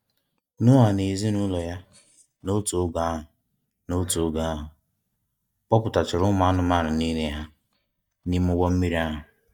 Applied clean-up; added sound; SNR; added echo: neural mask model DeepFilterNet 3.